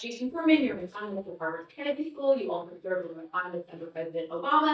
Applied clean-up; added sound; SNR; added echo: neural mask model DeepFilterNet 3.